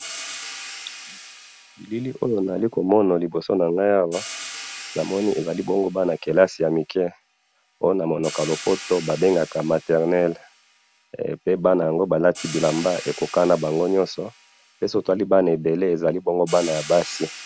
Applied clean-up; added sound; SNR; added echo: none; Hi-hat; 17 dB; none.